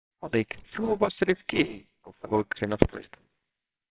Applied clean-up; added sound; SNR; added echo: neural separator model SepFormer WHAMR!.